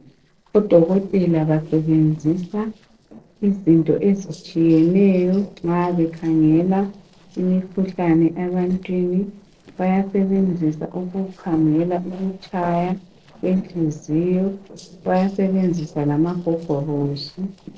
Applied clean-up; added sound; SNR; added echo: neural separator model SepFormer DNS4.